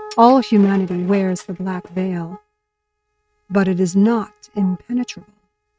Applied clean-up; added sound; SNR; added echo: neural mask model RNNoise.